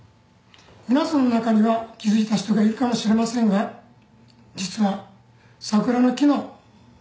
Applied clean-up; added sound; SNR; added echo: none; none; none; none.